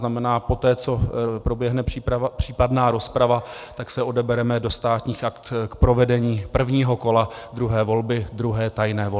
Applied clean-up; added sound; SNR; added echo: none; none; none; none.